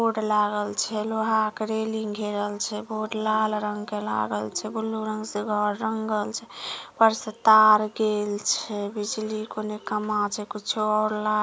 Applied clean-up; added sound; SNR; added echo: none; none; none; none.